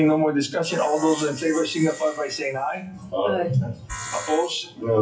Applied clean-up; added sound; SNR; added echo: classical method WPE with log-MMSE.